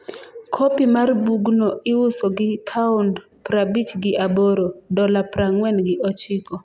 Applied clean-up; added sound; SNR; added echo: none; none; none; none.